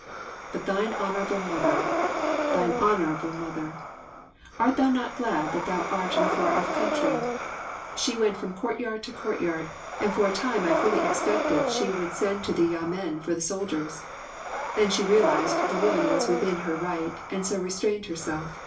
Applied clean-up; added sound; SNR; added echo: none; Breathing; 2 dB; reverberation time 0.3 s.